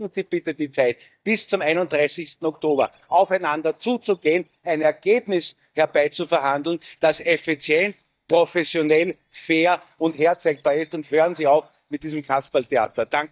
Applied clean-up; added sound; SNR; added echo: neural mask model DeepFilterNet 3.